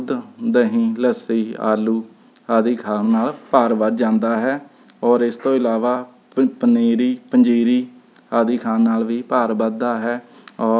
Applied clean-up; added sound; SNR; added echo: none; none; none; none.